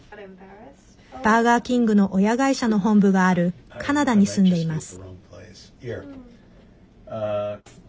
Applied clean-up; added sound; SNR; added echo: none; none; none; none.